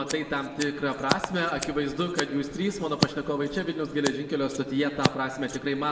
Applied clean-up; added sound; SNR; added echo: none; Scissors; 6 dB; reverberation time 1.7 s.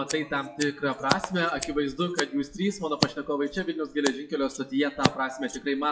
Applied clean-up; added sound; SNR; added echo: classical method WPE with log-MMSE.